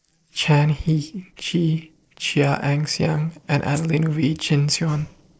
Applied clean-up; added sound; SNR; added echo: neural separator model SepFormer DNS4.